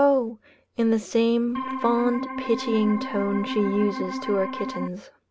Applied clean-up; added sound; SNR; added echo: none; Organ; 7 dB; none.